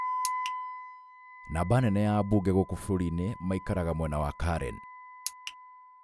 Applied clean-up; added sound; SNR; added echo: none; Wind instrument, woodwind instrument; 10 dB; none.